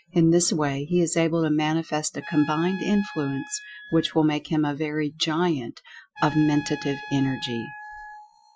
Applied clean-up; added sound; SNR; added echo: classical method Wiener filter.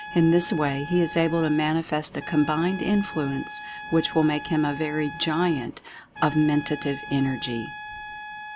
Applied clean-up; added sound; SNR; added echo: none; Trumpet; 13 dB; none.